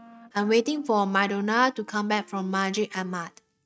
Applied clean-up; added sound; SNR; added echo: neural mask model RNNoise.